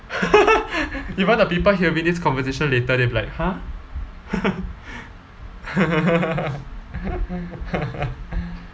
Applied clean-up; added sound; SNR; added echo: none; none; none; none.